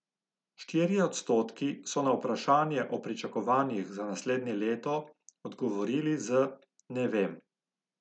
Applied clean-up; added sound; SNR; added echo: none; none; none; none.